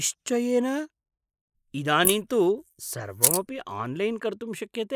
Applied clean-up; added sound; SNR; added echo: neural mask model Resemble Enhance denoiser.